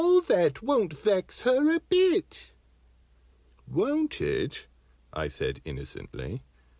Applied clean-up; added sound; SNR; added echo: none; none; none; none.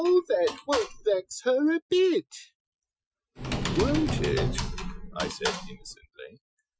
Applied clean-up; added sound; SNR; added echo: classical method Wiener filter.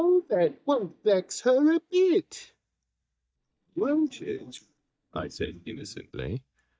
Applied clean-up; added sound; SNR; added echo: neural mask model DeepFilterNet 3.